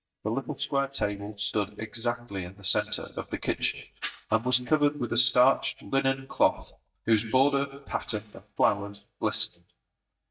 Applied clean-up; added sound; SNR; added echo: neural mask model DeepFilterNet 3.